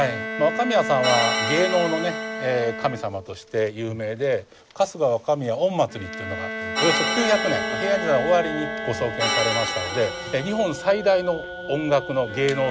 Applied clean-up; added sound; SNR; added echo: none; Bowed string instrument + Organ; 5 dB; none.